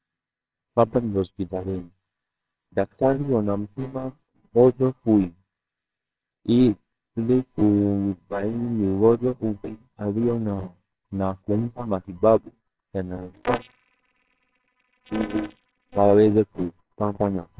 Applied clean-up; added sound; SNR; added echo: neural separator model SepFormer WHAMR!.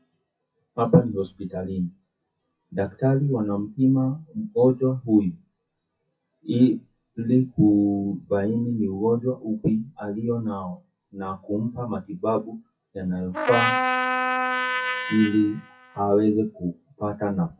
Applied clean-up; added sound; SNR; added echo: classical method WPE with log-MMSE.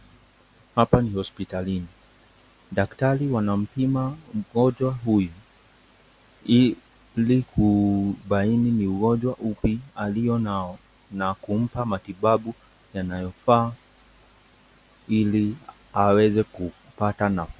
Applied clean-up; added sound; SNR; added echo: none; none; none; none.